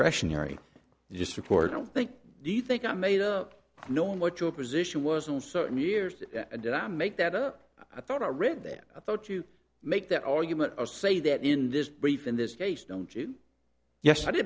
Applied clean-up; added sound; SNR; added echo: none; none; none; none.